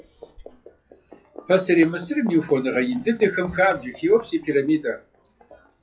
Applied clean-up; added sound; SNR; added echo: classical method WPE with log-MMSE.